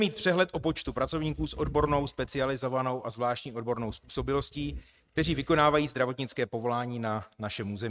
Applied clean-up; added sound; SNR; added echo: neural mask model RNNoise.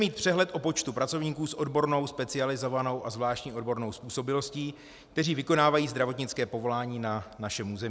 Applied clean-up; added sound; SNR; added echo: none; none; none; none.